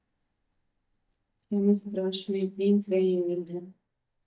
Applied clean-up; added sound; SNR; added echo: neural mask model DeepFilterNet 3.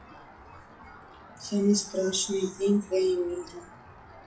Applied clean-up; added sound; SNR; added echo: classical method WPE with log-MMSE.